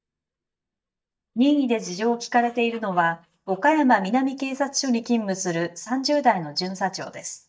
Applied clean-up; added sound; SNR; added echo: neural mask model DeepFilterNet 3.